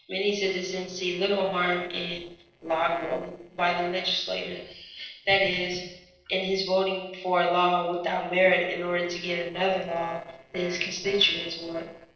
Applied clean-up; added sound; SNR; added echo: neural separator model SepFormer DNS4.